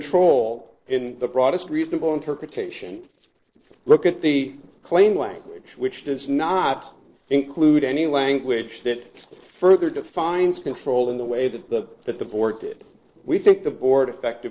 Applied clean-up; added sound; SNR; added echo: neural separator model SepFormer DNS4.